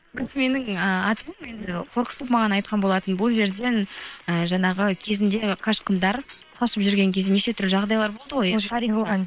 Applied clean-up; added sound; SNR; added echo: neural separator model SepFormer WHAM!.